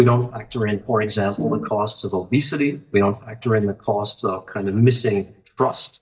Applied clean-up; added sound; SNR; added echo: neural mask model DeepFilterNet 3.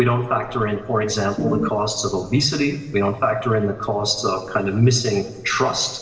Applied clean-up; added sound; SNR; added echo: neural separator model SepFormer DNS4.